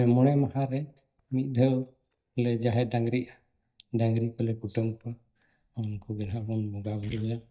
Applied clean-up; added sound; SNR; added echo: neural mask model DeepFilterNet 3.